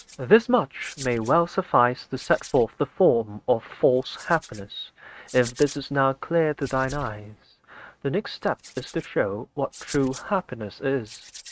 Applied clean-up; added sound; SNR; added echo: neural mask model RNNoise.